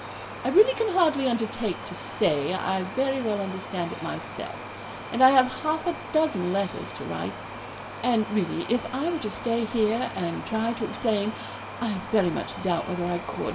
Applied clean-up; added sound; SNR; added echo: none; Cricket; 11 dB; reverberation time 0.7 s.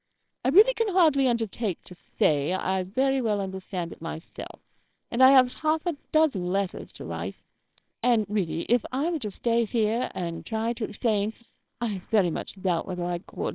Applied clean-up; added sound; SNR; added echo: neural separator model SepFormer WHAMR!.